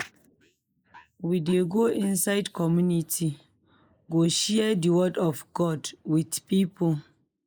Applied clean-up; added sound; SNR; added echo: neural mask model Resemble Enhance denoiser.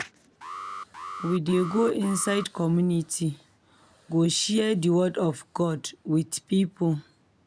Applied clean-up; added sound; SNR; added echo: none; Alarm; 14 dB; none.